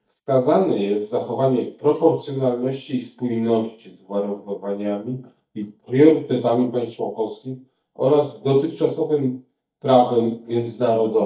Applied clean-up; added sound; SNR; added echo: neural mask model DeepFilterNet 3.